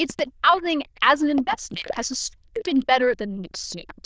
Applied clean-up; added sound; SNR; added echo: neural diffusion model UNIVERSE++.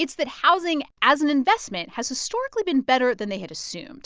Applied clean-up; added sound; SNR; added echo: none; none; none; none.